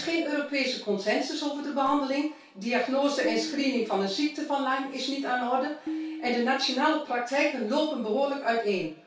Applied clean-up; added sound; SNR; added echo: none; Tabla; 12 dB; reverberation time 0.3 s.